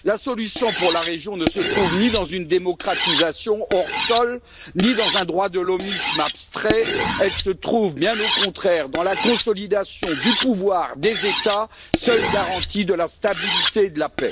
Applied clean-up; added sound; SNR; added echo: none; Cutlery, silverware; 4 dB; none.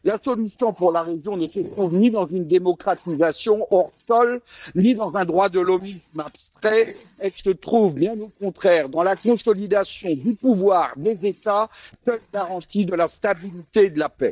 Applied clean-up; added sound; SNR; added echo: neural mask model DeepFilterNet 3.